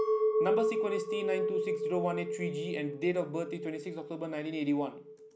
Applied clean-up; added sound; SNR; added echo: none; Chink, clink; -1 dB; none.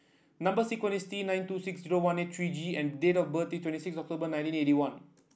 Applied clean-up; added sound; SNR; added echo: none; none; none; none.